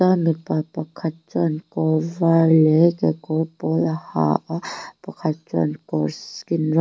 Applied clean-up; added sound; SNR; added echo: none; none; none; none.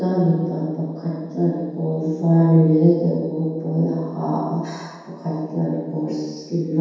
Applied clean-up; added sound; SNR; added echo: none; none; none; reverberation time 1.2 s.